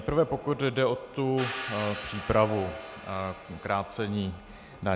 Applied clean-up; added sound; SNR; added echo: none; Hi-hat; 13 dB; none.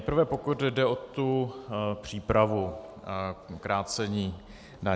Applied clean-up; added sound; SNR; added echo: none; none; none; none.